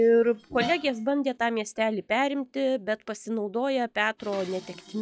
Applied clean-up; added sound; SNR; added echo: classical method log-MMSE.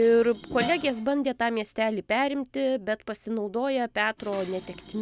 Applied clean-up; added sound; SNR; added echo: none; Dishes, pots, and pans; 16 dB; none.